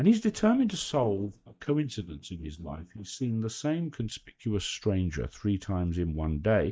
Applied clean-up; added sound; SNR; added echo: neural mask model DeepFilterNet 3.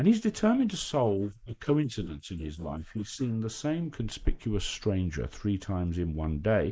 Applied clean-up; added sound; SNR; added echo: neural mask model Resemble Enhance denoiser.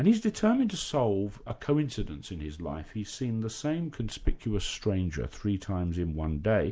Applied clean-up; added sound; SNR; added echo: none; none; none; none.